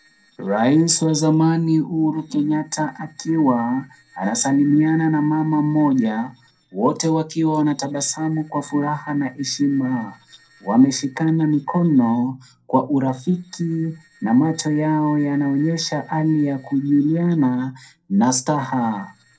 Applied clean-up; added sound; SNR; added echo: neural separator model SepFormer DNS4.